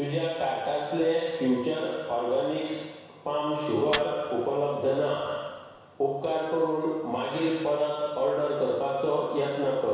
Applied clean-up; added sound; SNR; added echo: none; Fire; 20 dB; reverberation time 1.1 s.